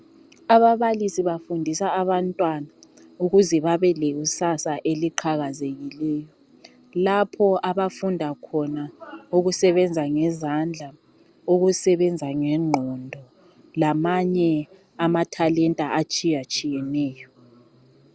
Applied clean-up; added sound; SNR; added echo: none; none; none; none.